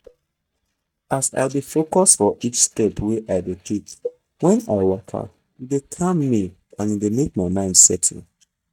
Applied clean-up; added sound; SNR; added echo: neural mask model DeepFilterNet 3.